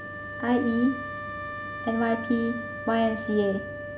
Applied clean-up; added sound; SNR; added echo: none; Wind instrument, woodwind instrument; 8 dB; none.